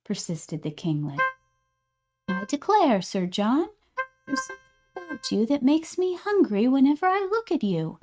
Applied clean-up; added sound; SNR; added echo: neural mask model RNNoise.